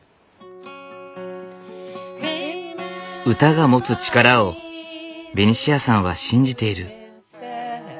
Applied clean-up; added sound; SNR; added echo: none; none; none; none.